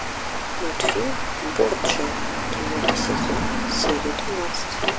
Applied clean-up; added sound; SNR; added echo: none; Water + Tick-tock; -4 dB; none.